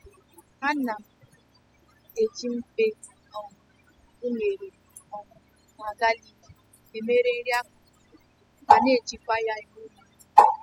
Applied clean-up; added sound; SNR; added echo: classical method spectral subtraction.